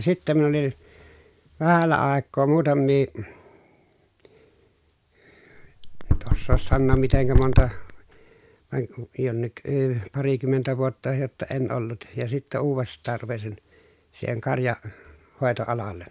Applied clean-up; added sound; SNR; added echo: none; Knock; -5 dB; none.